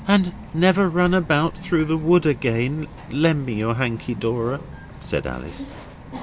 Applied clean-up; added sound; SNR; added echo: none; Bird vocalization, bird call, bird song; 15 dB; none.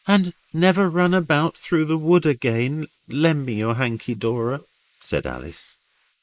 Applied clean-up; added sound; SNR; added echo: neural mask model Resemble Enhance denoiser.